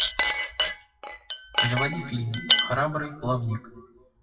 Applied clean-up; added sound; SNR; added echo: classical method WPE with log-MMSE.